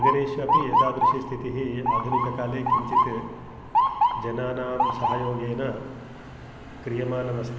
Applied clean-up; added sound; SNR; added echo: none; Motor vehicle (road) / Siren; -4 dB; none.